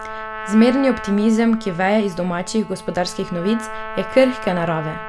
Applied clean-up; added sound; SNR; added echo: none; Trumpet; 13 dB; none.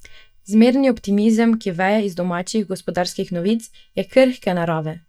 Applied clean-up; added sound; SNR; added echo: neural mask model DeepFilterNet 3.